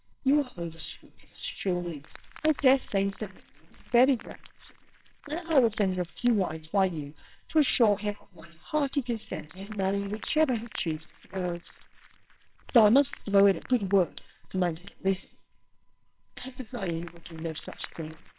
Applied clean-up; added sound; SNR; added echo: neural separator model SepFormer WHAMR!.